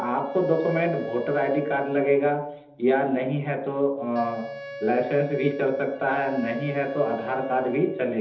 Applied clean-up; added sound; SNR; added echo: none; Wind instrument, woodwind instrument; 12 dB; reverberation time 1.2 s.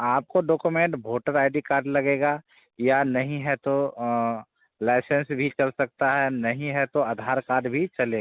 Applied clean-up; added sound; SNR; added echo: none; none; none; none.